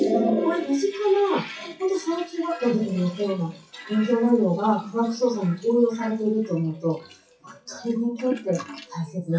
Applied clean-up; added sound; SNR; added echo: classical method WPE with log-MMSE.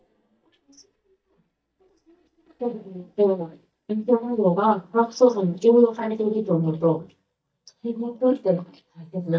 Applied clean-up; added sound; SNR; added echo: neural mask model DeepFilterNet 3.